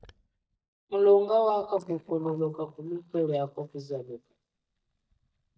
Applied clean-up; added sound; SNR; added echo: neural mask model DeepFilterNet 3.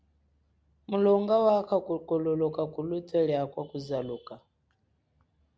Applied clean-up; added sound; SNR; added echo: none; none; none; none.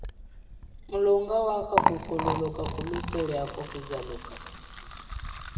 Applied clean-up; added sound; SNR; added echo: none; Liquid; 2 dB; reverberation time 1.1 s.